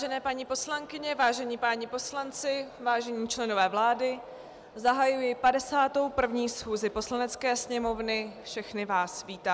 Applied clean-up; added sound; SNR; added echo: none; none; none; none.